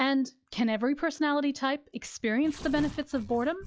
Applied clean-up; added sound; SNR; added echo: classical method log-MMSE.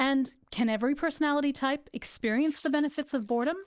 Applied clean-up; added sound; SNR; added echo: neural mask model Resemble Enhance denoiser.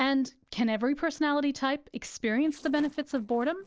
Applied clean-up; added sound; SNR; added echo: neural separator model SepFormer DNS4.